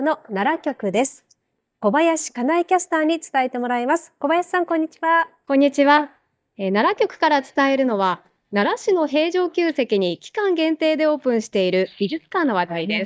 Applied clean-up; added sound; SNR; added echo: neural mask model DeepFilterNet 3.